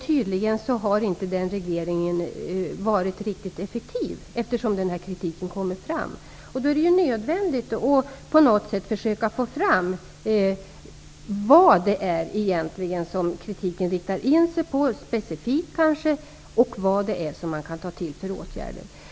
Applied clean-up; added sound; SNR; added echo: none; none; none; none.